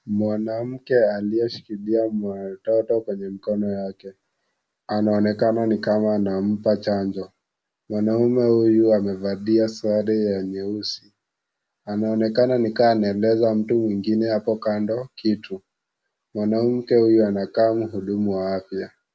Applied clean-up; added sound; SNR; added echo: none; none; none; none.